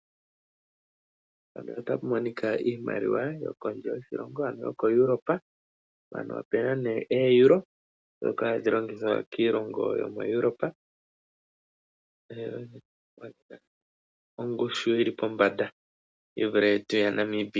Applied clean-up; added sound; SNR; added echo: none; none; none; none.